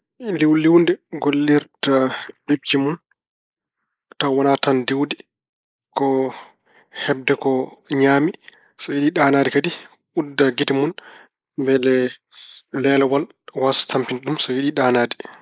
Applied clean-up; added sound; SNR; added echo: neural mask model Resemble Enhance denoiser.